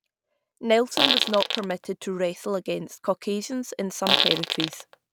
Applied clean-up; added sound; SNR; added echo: none; Fart; -3 dB; none.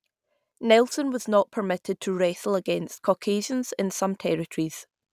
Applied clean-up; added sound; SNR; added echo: none; none; none; none.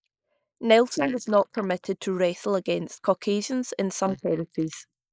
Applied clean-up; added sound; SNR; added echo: neural mask model Resemble Enhance denoiser.